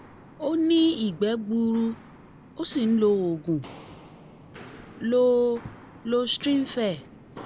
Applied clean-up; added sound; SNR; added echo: none; Walk, footsteps; 20 dB; none.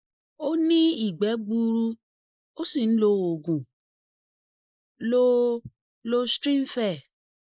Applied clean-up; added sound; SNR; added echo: neural mask model Resemble Enhance denoiser.